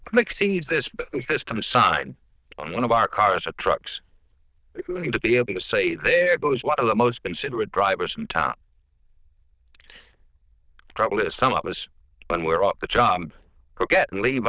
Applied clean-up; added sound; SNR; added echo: neural diffusion model UNIVERSE++.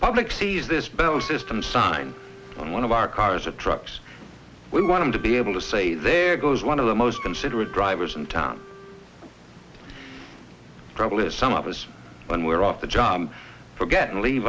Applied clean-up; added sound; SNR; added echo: none; Wind instrument, woodwind instrument; 17 dB; none.